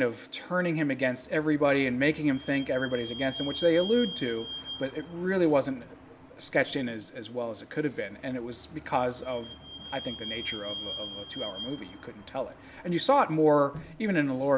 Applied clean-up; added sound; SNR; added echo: none; Squeak / Vehicle; 15 dB; none.